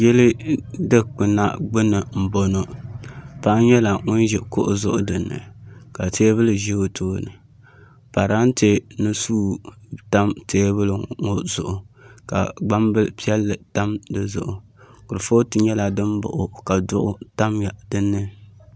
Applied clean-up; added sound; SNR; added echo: none; none; none; none.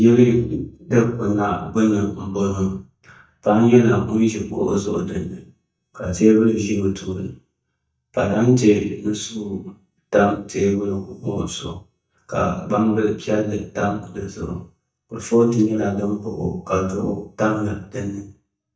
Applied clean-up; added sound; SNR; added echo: neural mask model DeepFilterNet 3.